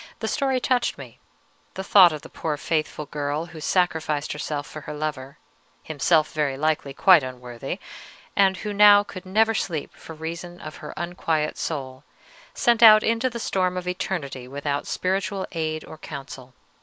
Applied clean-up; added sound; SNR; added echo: none; none; none; none.